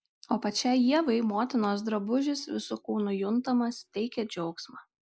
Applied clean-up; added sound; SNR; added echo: neural mask model Resemble Enhance denoiser.